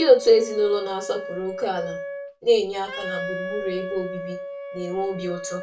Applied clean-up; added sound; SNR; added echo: none; Wind instrument, woodwind instrument; 9 dB; reverberation time 0.3 s.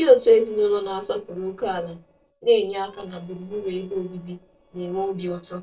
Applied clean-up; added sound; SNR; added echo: neural separator model SepFormer DNS4.